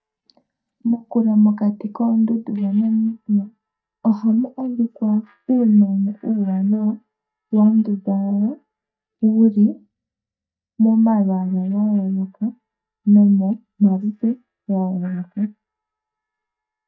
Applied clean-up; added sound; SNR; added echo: neural mask model DeepFilterNet 3.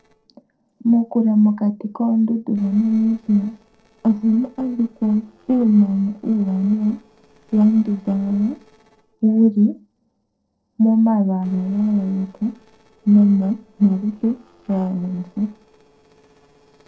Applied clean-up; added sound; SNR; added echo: neural separator model SepFormer DNS4.